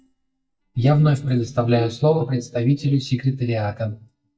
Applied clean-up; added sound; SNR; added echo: neural mask model DeepFilterNet 3.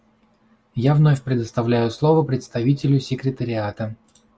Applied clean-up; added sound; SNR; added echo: none; none; none; none.